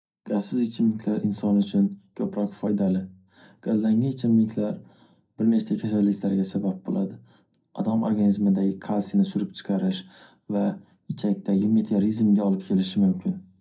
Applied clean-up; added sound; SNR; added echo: none; none; none; reverberation time 0.2 s.